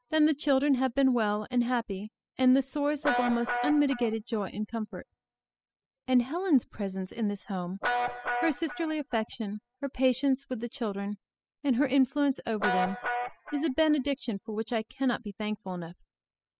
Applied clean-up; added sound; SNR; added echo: classical method spectral subtraction.